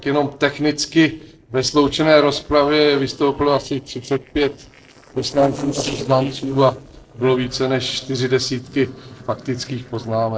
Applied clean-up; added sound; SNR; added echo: neural separator model SepFormer DNS4.